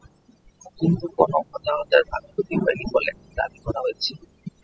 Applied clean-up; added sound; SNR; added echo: classical method spectral subtraction.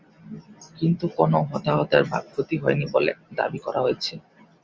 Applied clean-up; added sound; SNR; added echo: none; none; none; none.